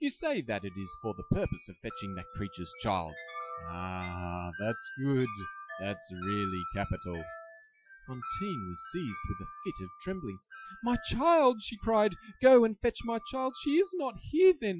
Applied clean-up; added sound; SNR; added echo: classical method Wiener filter.